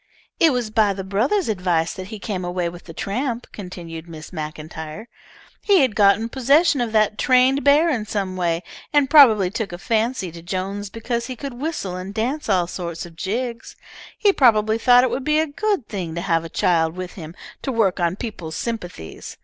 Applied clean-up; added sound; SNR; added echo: none; none; none; none.